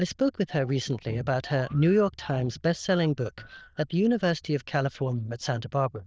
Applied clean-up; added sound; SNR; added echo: neural diffusion model UNIVERSE++.